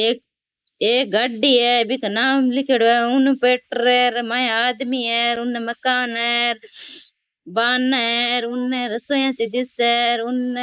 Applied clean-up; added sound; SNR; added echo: neural mask model Resemble Enhance denoiser.